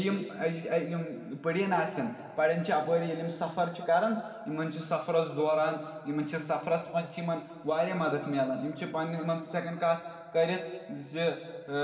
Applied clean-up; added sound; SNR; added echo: none; none; none; reverberation time 2.0 s.